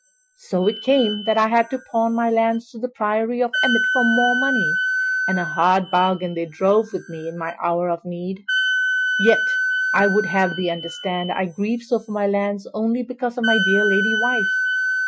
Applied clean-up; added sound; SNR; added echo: classical method Wiener filter.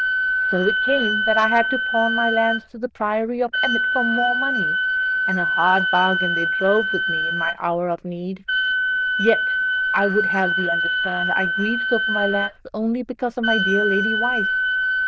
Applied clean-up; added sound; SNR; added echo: neural diffusion model UNIVERSE++.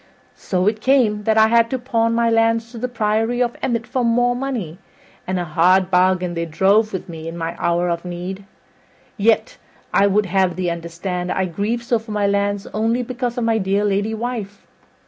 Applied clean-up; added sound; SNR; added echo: none; none; none; none.